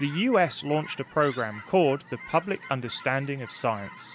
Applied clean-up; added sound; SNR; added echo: none; Chirp, tweet / Fowl; 18 dB; none.